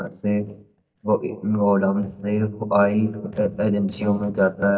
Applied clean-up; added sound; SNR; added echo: neural mask model DeepFilterNet 3.